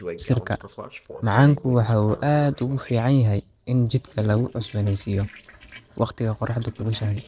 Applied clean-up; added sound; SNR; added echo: neural separator model SepFormer DNS4.